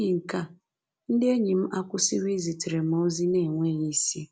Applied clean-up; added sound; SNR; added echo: none; none; none; none.